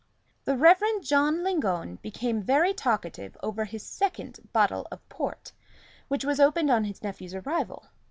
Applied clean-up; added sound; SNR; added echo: none; none; none; none.